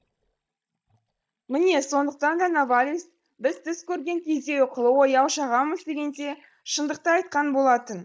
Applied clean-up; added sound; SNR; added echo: neural mask model DeepFilterNet 3.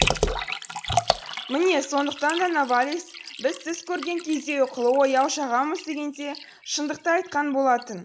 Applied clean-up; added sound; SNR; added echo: none; Liquid; 7 dB; none.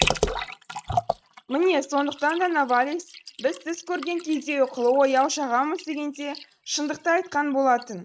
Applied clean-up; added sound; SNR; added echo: neural mask model RNNoise.